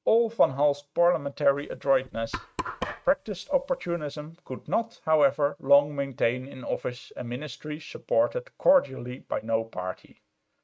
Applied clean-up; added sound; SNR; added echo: neural mask model RNNoise.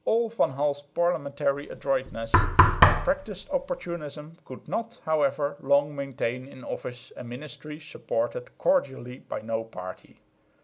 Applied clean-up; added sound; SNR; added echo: none; Knock; -4 dB; none.